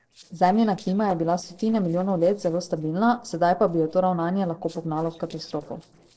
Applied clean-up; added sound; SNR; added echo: neural separator model SepFormer DNS4.